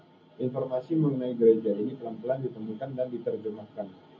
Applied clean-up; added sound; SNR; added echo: none; none; none; reverberation time 0.3 s.